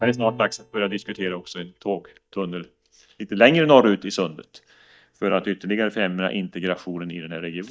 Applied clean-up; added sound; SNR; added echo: neural mask model DeepFilterNet 3.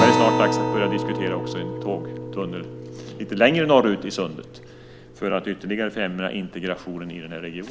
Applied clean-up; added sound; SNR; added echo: none; Acoustic guitar; 3 dB; none.